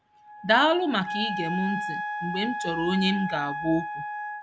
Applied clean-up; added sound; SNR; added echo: none; Wind instrument, woodwind instrument; 6 dB; none.